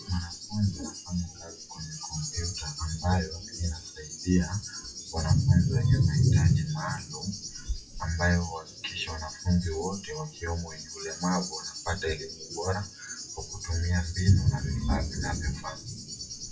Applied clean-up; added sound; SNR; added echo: classical method WPE with log-MMSE.